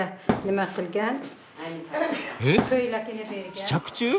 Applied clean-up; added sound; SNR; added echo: none; Thump, thud; 1 dB; none.